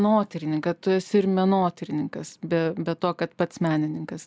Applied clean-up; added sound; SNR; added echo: none; none; none; none.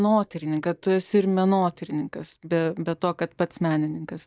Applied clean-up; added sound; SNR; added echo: neural mask model DeepFilterNet 3.